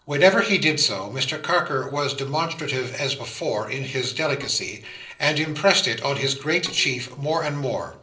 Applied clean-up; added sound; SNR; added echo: neural separator model SepFormer DNS4.